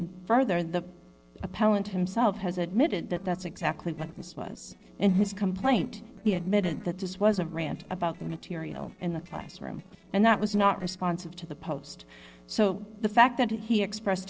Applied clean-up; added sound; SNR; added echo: neural separator model SepFormer DNS4.